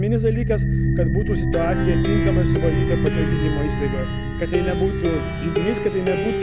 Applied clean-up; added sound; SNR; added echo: none; Plucked string instrument; -4 dB; none.